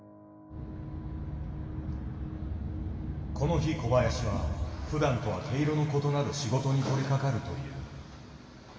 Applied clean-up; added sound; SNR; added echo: none; none; none; reverberation time 2.3 s.